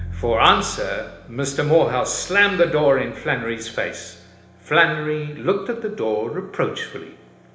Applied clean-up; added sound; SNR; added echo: none; Bowed string instrument; 19 dB; reverberation time 1.0 s.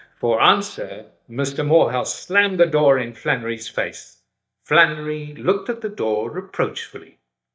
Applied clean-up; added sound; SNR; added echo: neural mask model DeepFilterNet 3.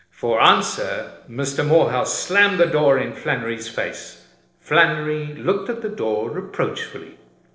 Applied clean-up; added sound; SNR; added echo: neural separator model SepFormer DNS4.